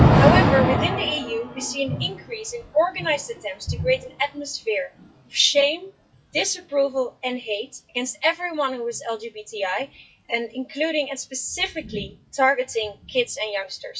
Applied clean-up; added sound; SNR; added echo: classical method WPE with log-MMSE.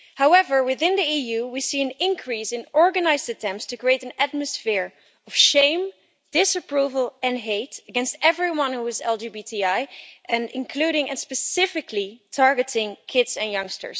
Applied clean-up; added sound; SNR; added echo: none; none; none; none.